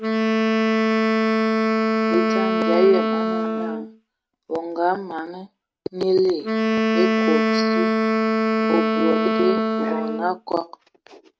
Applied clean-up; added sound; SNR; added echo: neural mask model RNNoise.